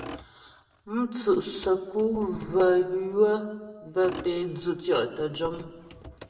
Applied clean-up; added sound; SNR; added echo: none; Motor vehicle (road); 19 dB; reverberation time 1.0 s.